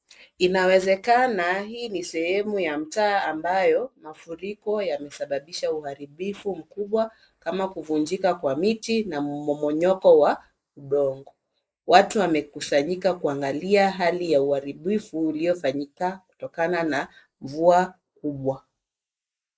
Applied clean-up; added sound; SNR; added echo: neural mask model Resemble Enhance denoiser.